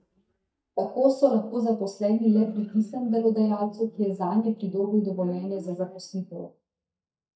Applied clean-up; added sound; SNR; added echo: neural mask model DeepFilterNet 3.